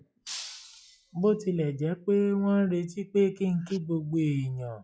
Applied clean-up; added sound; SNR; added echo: classical method log-MMSE.